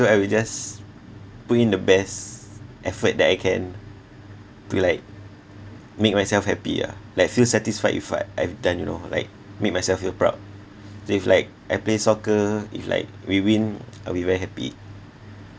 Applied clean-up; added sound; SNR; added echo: none; none; none; none.